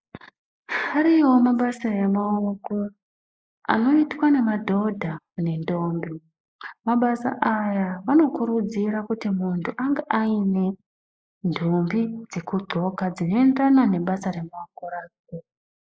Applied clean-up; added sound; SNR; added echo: neural mask model Resemble Enhance denoiser.